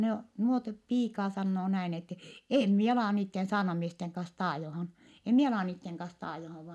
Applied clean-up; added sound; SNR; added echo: none; none; none; none.